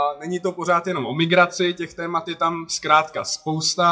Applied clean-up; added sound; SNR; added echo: classical method WPE with log-MMSE.